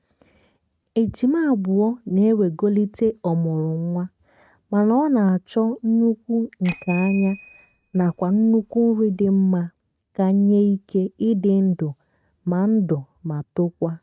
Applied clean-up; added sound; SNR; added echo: neural mask model RNNoise.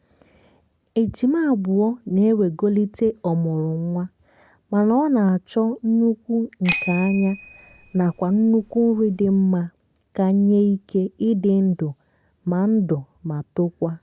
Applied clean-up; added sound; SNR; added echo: none; Bicycle bell; 13 dB; none.